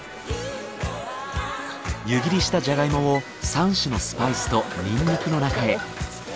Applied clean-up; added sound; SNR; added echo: none; none; none; none.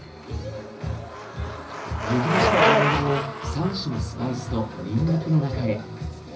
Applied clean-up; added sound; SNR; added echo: none; Bicycle; 1 dB; reverberation time 0.4 s.